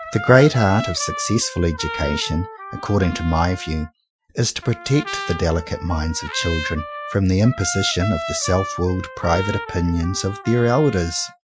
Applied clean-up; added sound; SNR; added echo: classical method Wiener filter.